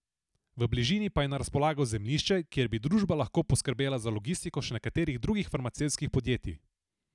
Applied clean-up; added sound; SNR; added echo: none; none; none; none.